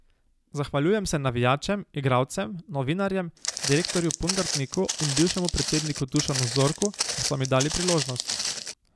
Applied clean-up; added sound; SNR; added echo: none; Walk, footsteps; 4 dB; none.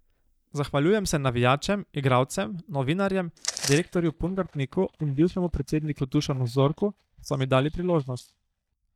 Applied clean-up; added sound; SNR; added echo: neural mask model DeepFilterNet 3.